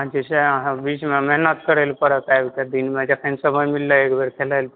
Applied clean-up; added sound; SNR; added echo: none; none; none; none.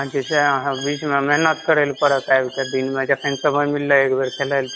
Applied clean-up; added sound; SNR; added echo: none; Bird; 17 dB; none.